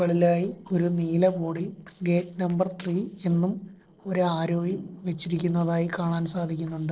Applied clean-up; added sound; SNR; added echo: neural separator model SepFormer DNS4.